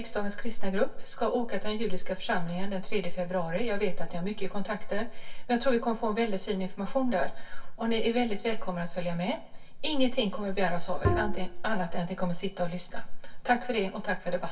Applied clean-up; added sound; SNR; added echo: none; Bowed string instrument; 6 dB; reverberation time 0.2 s.